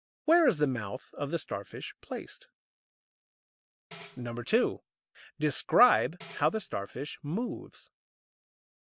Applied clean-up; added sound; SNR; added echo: neural mask model DeepFilterNet 3.